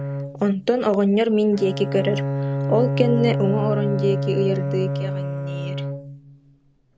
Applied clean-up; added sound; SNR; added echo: none; Bowed string instrument; 3 dB; none.